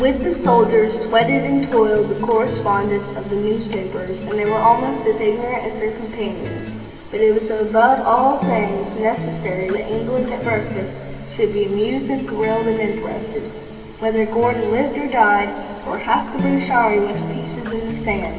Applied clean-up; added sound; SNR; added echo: none; Acoustic guitar; 11 dB; reverberation time 2.6 s.